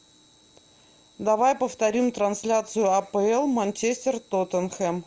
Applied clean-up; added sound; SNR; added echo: none; none; none; none.